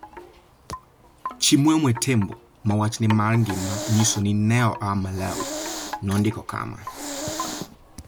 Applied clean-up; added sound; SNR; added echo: none; Hiss + Wind chime; 11 dB; none.